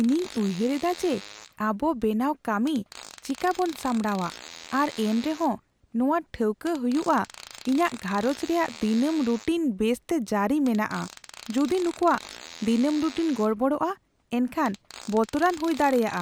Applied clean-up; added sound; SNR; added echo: none; Fart; 19 dB; none.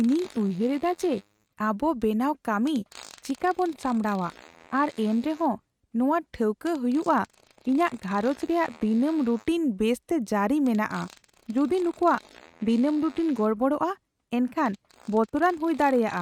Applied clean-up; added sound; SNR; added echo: neural mask model RNNoise.